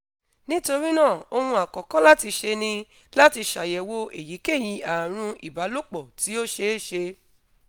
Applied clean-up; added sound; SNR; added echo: none; none; none; none.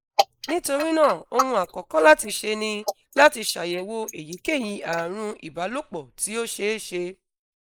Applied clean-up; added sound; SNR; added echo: neural mask model Resemble Enhance denoiser.